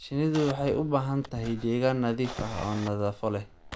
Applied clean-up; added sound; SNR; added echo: none; Camera + Walk, footsteps; 14 dB; none.